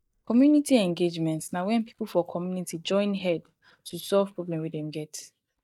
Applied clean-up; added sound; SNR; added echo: neural mask model DeepFilterNet 3.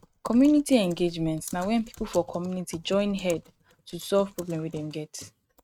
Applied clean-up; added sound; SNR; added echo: neural mask model RNNoise.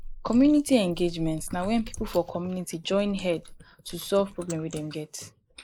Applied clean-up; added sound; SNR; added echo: neural mask model Resemble Enhance denoiser.